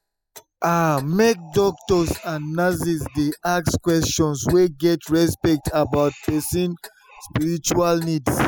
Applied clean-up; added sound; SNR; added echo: classical method spectral subtraction.